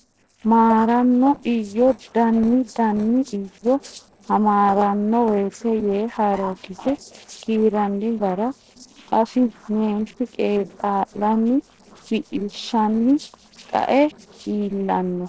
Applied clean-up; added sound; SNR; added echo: neural separator model SepFormer DNS4.